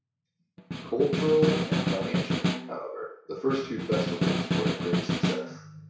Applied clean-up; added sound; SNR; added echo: none; Snare drum; -2 dB; reverberation time 0.6 s.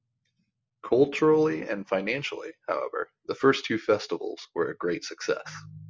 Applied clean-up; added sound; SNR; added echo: none; none; none; none.